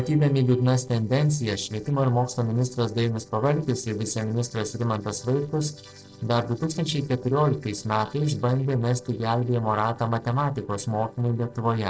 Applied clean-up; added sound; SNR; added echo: neural separator model SepFormer DNS4.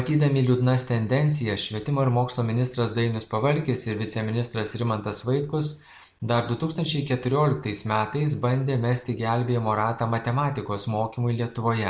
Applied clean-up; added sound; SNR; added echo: none; none; none; none.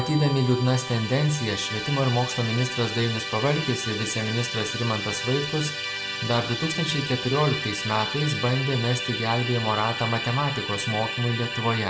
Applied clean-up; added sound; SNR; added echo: none; Musical instrument; 6 dB; none.